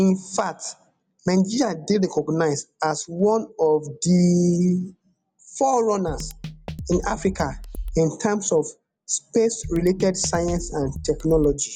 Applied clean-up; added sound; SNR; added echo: none; Drum kit; 10 dB; none.